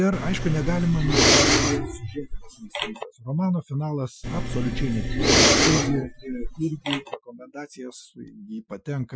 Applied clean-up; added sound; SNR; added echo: classical method Wiener filter.